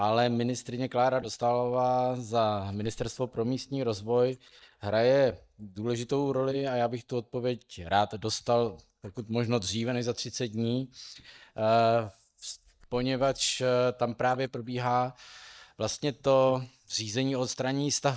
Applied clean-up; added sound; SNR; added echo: neural mask model DeepFilterNet 3.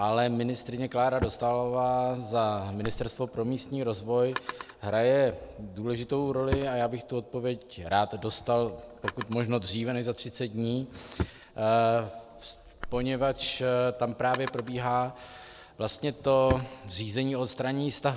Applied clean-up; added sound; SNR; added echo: none; Drawer open or close; 13 dB; none.